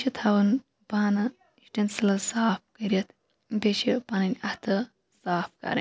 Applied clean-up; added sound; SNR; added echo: none; none; none; none.